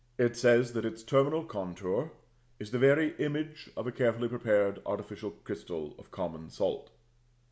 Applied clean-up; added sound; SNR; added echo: none; none; none; none.